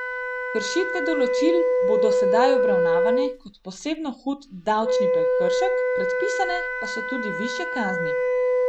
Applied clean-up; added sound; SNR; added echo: none; Wind instrument, woodwind instrument; -5 dB; none.